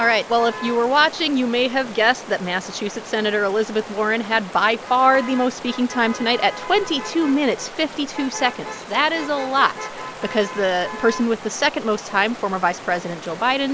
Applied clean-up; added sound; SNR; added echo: none; Motor vehicle (road) + Stream; 13 dB; none.